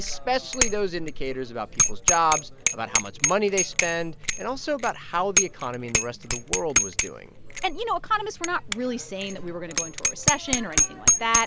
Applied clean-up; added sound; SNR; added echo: none; Bicycle bell; -2 dB; none.